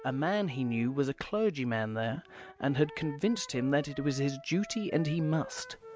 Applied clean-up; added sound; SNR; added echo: none; Wind instrument, woodwind instrument; 18 dB; none.